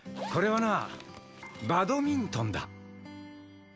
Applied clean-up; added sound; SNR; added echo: none; none; none; none.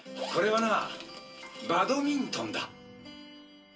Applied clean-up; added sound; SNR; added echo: none; none; none; reverberation time 0.2 s.